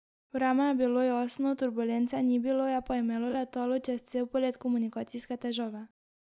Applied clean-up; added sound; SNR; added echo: none; none; none; none.